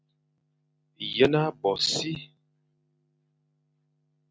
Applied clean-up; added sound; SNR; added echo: none; none; none; none.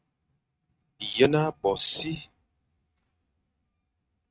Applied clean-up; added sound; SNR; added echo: neural mask model RNNoise.